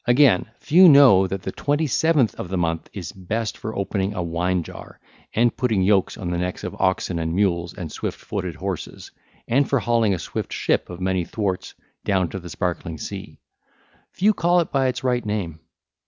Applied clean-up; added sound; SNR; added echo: none; none; none; none.